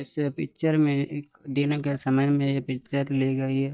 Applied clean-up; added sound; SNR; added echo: neural mask model DeepFilterNet 3.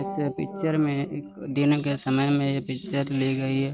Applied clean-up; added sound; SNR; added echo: neural mask model RNNoise.